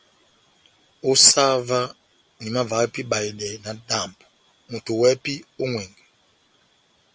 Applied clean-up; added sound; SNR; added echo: none; none; none; none.